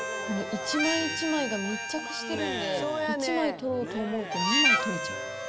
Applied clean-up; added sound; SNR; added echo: none; Harmonica; 1 dB; none.